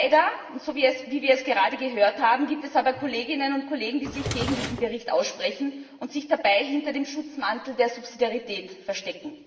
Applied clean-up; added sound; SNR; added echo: none; Drawer open or close; 7 dB; reverberation time 1.1 s.